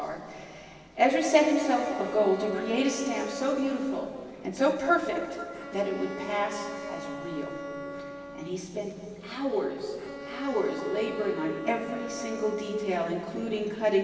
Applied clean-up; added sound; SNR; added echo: none; Bowed string instrument; 12 dB; reverberation time 2.4 s.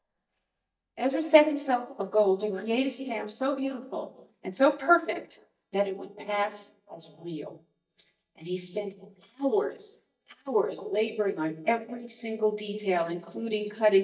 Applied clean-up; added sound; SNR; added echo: neural mask model DeepFilterNet 3.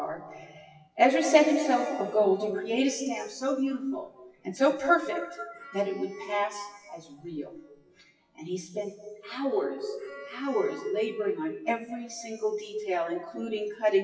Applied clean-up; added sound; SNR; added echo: classical method WPE with log-MMSE.